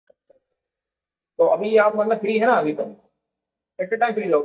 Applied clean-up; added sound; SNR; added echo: neural mask model DeepFilterNet 3.